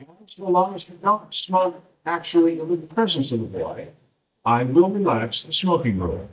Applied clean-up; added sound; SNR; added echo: neural mask model DeepFilterNet 3.